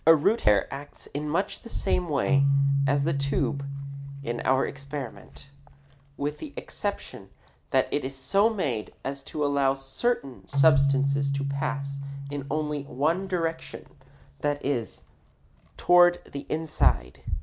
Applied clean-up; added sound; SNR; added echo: none; Keyboard (musical); 4 dB; none.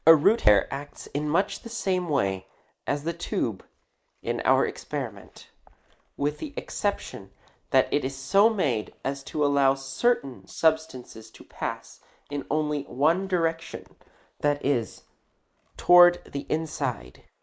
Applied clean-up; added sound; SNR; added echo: neural mask model Resemble Enhance denoiser.